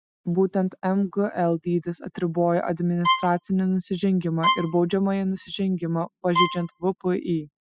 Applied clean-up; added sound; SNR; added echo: classical method spectral subtraction.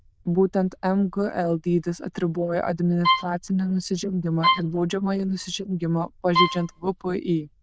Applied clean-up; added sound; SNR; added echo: neural diffusion model UNIVERSE++.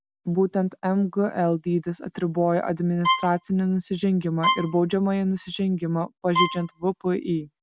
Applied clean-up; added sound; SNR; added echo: none; Bowed string instrument; 5 dB; none.